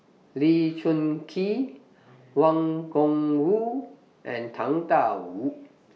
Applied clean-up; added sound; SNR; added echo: none; none; none; none.